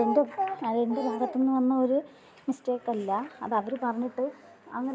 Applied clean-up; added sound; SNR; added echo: none; none; none; none.